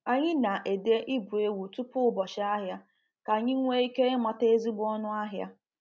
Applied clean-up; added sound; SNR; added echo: none; none; none; none.